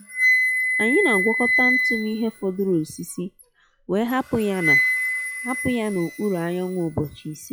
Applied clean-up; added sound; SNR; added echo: classical method log-MMSE.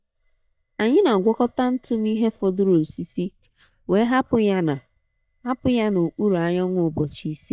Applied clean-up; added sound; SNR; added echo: neural mask model DeepFilterNet 3.